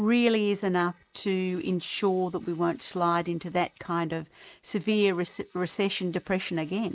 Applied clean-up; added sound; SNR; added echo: neural mask model Resemble Enhance denoiser.